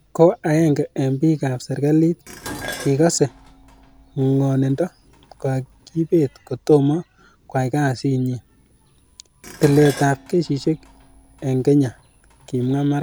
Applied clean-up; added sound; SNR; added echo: none; Dishes, pots, and pans; 20 dB; none.